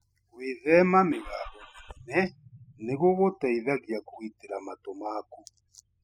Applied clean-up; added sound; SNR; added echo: classical method spectral subtraction.